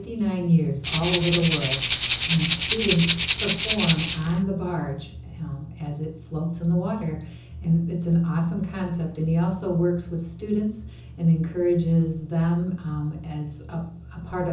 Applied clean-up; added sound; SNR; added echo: none; Rattle (instrument); -3 dB; reverberation time 0.6 s.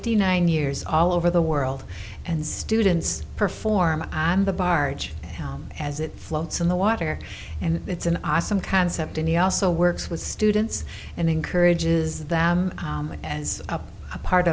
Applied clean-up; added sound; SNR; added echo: none; none; none; none.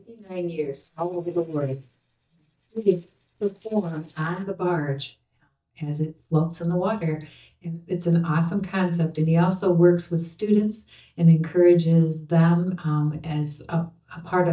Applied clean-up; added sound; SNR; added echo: neural mask model DeepFilterNet 3.